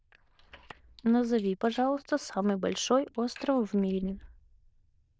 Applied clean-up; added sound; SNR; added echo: neural diffusion model UNIVERSE++.